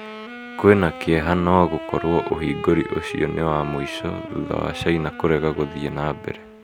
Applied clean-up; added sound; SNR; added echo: none; Wind instrument, woodwind instrument; 12 dB; none.